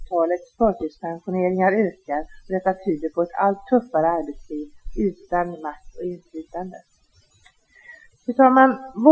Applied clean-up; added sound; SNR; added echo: classical method Wiener filter.